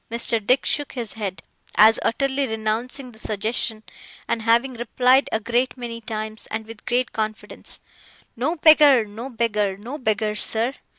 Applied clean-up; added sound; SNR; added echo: none; none; none; none.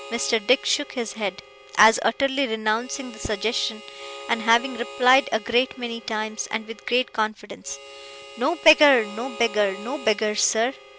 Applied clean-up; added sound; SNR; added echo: none; Harmonica; 17 dB; none.